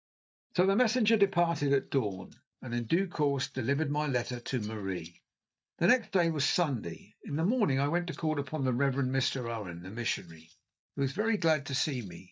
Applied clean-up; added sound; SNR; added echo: neural mask model DeepFilterNet 3.